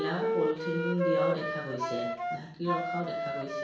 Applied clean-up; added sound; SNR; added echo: none; Wind instrument, woodwind instrument; -2 dB; reverberation time 0.7 s.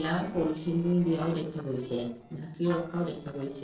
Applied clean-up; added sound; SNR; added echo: neural separator model SepFormer DNS4.